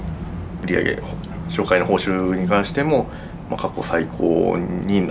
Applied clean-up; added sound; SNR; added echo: none; none; none; none.